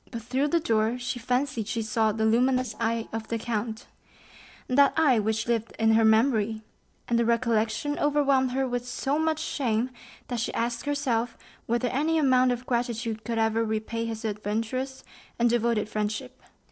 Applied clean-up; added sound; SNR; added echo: neural separator model SepFormer DNS4.